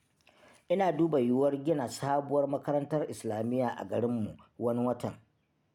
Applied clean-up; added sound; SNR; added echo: none; none; none; none.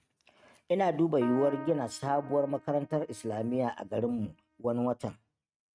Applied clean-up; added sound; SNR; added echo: neural mask model RNNoise.